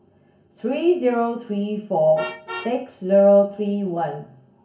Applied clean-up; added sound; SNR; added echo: none; Vehicle horn, car horn, honking; 20 dB; reverberation time 0.3 s.